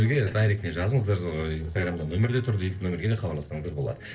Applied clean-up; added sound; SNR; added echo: neural separator model SepFormer DNS4.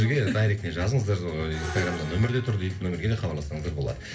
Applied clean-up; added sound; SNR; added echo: none; Screech; 14 dB; reverberation time 0.3 s.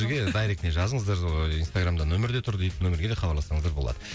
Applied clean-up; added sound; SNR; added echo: none; none; none; none.